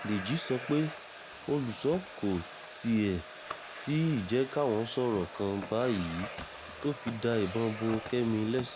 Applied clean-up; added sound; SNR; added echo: none; Domestic sounds, home sounds; 12 dB; none.